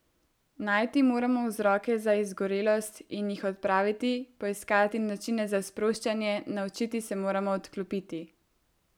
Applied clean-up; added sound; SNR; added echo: none; none; none; none.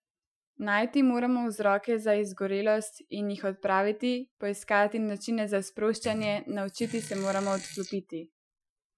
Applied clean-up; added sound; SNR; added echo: classical method Wiener filter.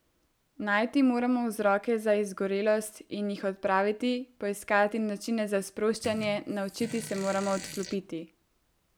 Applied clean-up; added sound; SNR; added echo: none; Fart; 14 dB; none.